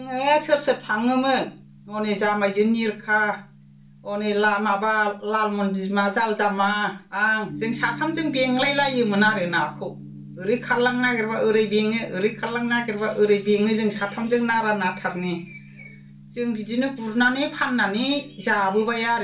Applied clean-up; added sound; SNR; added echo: none; Gong; 19 dB; reverberation time 0.3 s.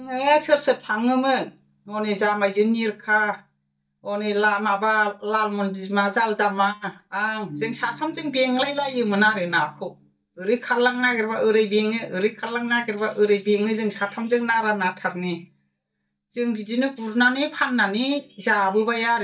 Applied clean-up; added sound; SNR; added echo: neural mask model DeepFilterNet 3.